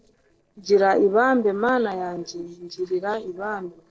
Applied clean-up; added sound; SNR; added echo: neural separator model SepFormer DNS4.